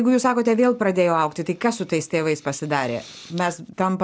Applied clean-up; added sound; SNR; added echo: none; none; none; none.